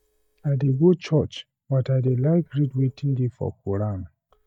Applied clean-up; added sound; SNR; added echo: neural mask model DeepFilterNet 3.